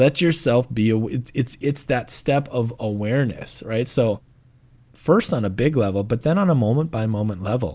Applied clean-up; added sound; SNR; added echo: none; none; none; none.